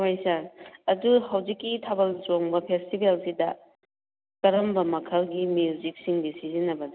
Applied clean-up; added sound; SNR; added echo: none; none; none; none.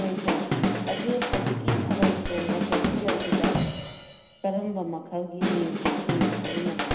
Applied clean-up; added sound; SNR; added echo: none; Drum / Drum kit; -5 dB; reverberation time 0.9 s.